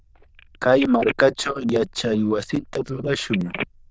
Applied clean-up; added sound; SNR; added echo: neural diffusion model UNIVERSE++.